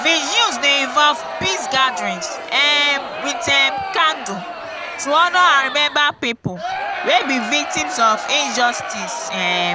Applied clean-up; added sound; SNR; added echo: none; Crowd; 8 dB; none.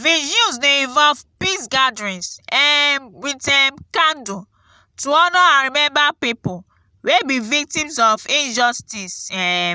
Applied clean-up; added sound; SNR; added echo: none; none; none; none.